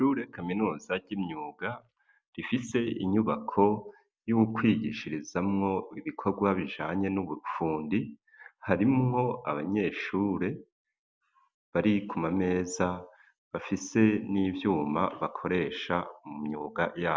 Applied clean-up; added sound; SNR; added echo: none; none; none; none.